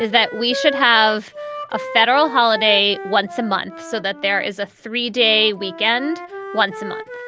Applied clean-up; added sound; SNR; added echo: none; Wind instrument, woodwind instrument; 12 dB; none.